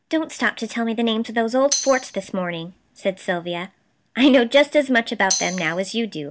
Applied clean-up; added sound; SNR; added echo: none; Tambourine; 5 dB; none.